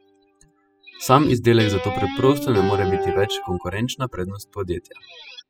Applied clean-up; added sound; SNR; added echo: classical method spectral subtraction.